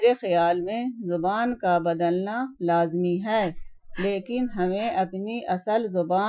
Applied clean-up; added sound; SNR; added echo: classical method Wiener filter.